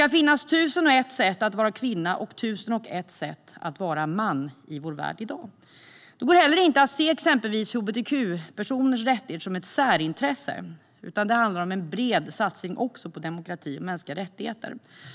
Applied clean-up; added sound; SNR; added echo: none; none; none; none.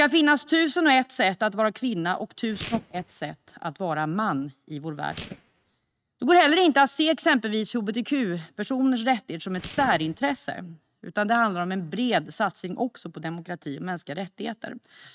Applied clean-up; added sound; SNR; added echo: neural mask model RNNoise.